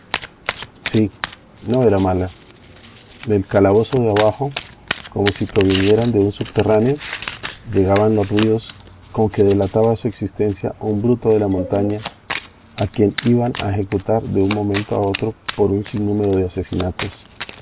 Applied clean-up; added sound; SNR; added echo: none; Domestic sounds, home sounds; 14 dB; none.